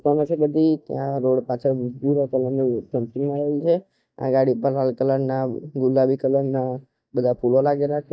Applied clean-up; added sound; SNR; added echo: neural mask model DeepFilterNet 3.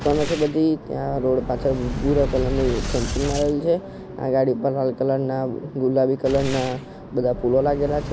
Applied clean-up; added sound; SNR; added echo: none; Boom; 9 dB; none.